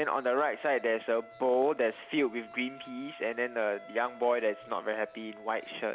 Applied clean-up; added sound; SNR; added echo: none; Wind instrument, woodwind instrument; 20 dB; none.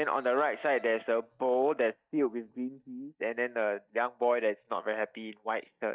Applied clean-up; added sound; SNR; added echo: neural mask model DeepFilterNet 3.